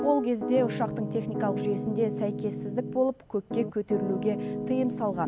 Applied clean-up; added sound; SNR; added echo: none; Piano; 4 dB; none.